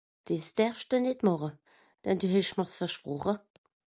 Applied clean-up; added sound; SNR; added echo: none; none; none; none.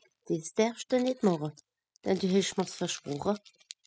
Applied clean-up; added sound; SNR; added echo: classical method spectral subtraction.